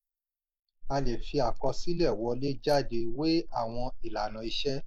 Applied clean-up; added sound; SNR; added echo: neural mask model Resemble Enhance denoiser.